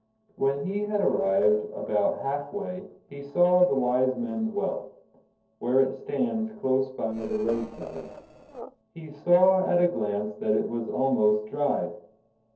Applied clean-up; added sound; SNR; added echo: neural separator model SepFormer DNS4.